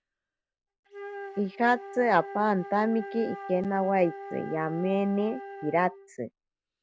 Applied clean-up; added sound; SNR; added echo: none; Wind instrument, woodwind instrument; 13 dB; none.